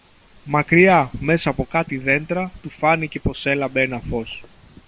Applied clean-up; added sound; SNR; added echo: none; none; none; none.